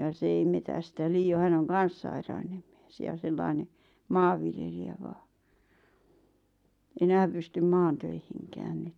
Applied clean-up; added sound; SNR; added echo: none; none; none; none.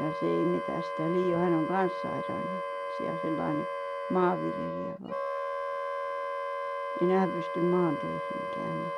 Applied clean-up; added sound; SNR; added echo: none; Wind instrument, woodwind instrument; 3 dB; none.